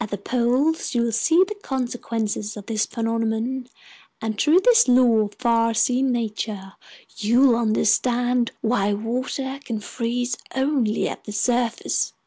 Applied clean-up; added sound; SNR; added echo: none; none; none; none.